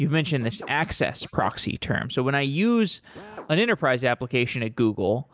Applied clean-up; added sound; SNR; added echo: neural mask model Resemble Enhance denoiser.